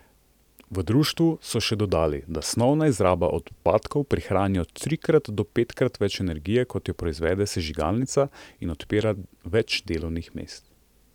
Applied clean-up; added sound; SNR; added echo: none; none; none; none.